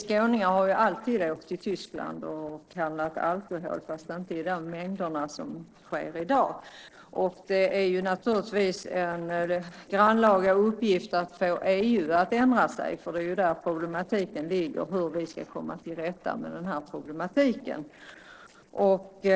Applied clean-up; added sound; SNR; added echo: neural separator model SepFormer DNS4.